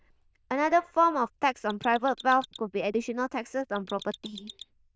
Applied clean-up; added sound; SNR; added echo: neural diffusion model UNIVERSE++.